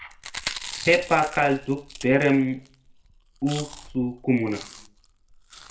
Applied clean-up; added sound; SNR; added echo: none; Chewing, mastication; 14 dB; reverberation time 0.3 s.